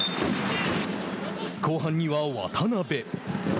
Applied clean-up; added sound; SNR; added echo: none; none; none; none.